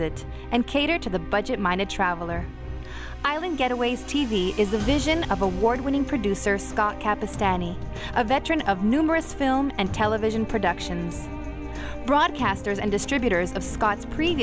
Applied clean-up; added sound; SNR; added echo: none; none; none; none.